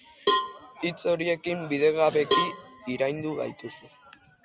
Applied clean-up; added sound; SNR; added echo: none; Cowbell; 2 dB; none.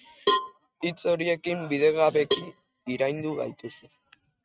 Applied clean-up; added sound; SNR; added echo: neural mask model RNNoise.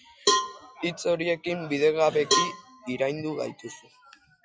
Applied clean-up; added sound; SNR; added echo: classical method log-MMSE.